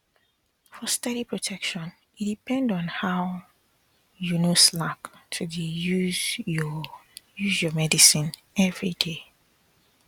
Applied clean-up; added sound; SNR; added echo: none; none; none; none.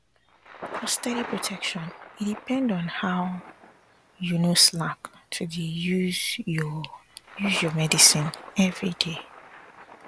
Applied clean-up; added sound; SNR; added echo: none; Thunder; 15 dB; none.